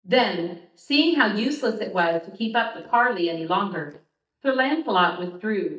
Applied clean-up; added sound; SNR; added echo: neural mask model DeepFilterNet 3.